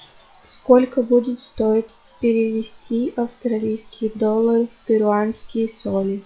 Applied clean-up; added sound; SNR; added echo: classical method log-MMSE.